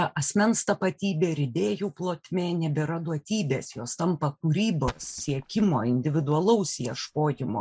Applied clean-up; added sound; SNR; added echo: neural mask model RNNoise.